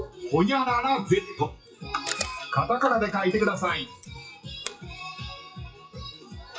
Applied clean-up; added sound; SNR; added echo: classical method WPE with log-MMSE.